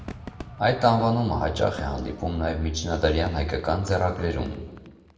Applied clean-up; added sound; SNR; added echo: none; Crowd / Fireworks; 19 dB; reverberation time 1.2 s.